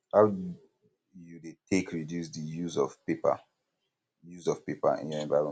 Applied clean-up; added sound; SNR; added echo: none; none; none; none.